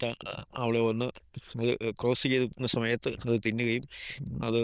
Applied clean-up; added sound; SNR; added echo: neural diffusion model UNIVERSE++.